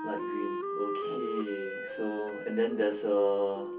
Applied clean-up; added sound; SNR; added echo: none; Wind instrument, woodwind instrument; 4 dB; reverberation time 0.3 s.